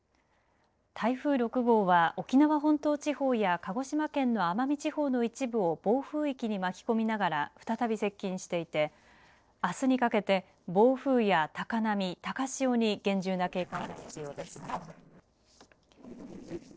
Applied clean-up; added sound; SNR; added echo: neural separator model SepFormer DNS4.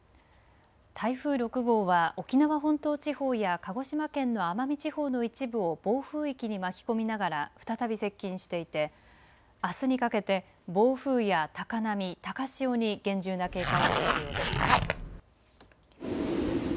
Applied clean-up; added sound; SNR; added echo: none; Zipper (clothing); -2 dB; none.